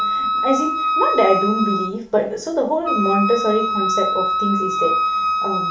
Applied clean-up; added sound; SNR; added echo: none; Wind instrument, woodwind instrument; 0 dB; reverberation time 0.3 s.